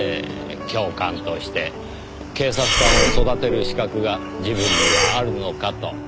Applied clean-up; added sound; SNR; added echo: none; Zipper (clothing) + Breathing; -4 dB; none.